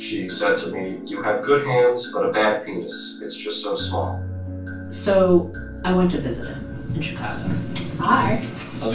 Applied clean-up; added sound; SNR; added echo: none; none; none; reverberation time 0.3 s.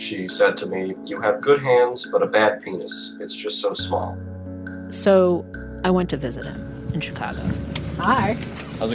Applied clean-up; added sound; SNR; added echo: none; none; none; none.